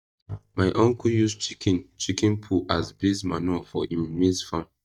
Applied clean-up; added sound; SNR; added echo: neural mask model DeepFilterNet 3.